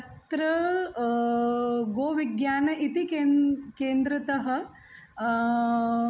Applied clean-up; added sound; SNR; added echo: none; none; none; none.